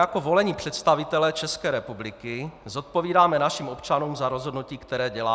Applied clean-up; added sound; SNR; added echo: none; none; none; none.